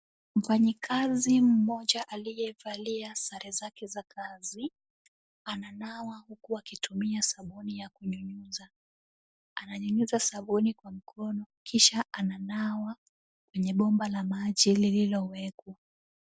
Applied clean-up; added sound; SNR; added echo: none; none; none; none.